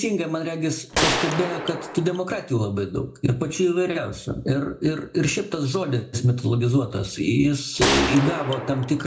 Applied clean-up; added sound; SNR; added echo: none; Gunshot, gunfire; 3 dB; reverberation time 0.3 s.